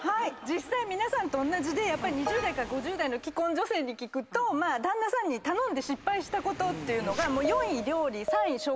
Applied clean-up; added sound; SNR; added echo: none; Waves, surf; 17 dB; none.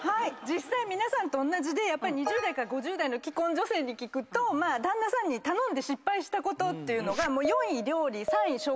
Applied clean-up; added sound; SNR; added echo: none; none; none; none.